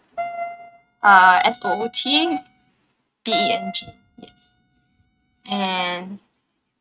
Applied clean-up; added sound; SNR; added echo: neural mask model RNNoise.